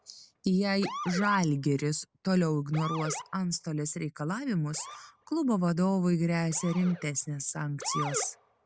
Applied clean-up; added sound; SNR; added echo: none; Motor vehicle (road) / Siren; 13 dB; none.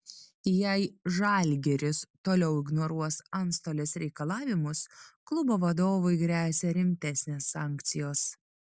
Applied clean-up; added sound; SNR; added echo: none; none; none; none.